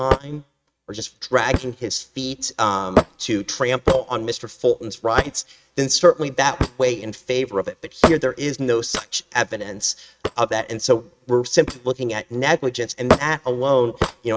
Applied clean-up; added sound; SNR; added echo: neural mask model RNNoise.